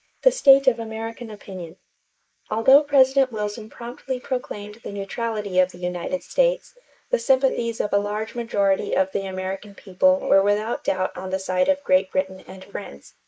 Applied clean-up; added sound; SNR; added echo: neural mask model Resemble Enhance denoiser.